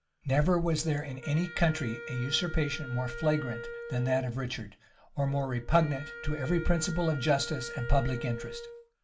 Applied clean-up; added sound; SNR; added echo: none; Wind instrument, woodwind instrument; 13 dB; reverberation time 0.2 s.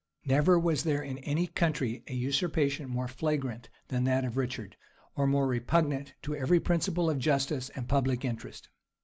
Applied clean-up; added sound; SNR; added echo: none; none; none; none.